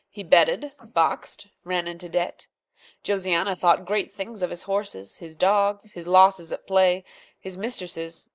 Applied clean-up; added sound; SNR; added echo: neural mask model Resemble Enhance denoiser.